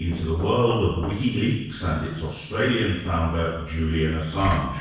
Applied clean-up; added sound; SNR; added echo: neural separator model SepFormer DNS4.